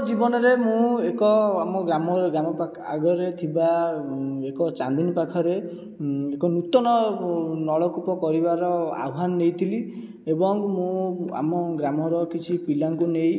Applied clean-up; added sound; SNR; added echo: none; none; none; none.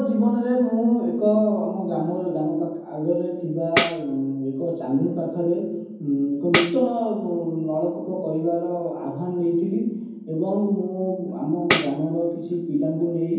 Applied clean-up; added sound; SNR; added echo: none; Tambourine; 5 dB; reverberation time 0.9 s.